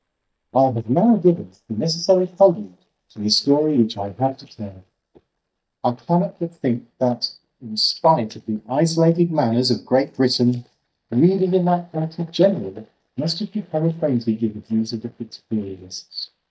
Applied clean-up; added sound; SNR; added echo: neural mask model DeepFilterNet 3.